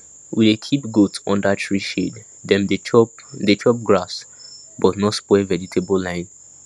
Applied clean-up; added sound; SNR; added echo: none; none; none; none.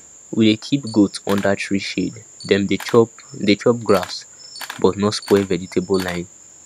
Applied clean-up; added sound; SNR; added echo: none; Camera; 19 dB; none.